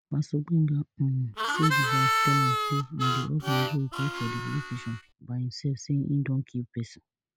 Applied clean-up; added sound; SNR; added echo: none; Harmonica; -1 dB; none.